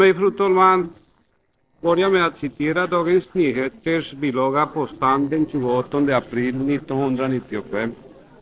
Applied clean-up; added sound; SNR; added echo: neural separator model SepFormer DNS4.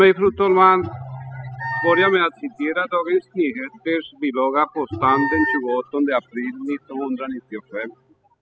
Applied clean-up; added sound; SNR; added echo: classical method spectral subtraction.